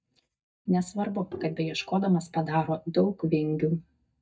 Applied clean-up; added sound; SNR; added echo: neural mask model DeepFilterNet 3.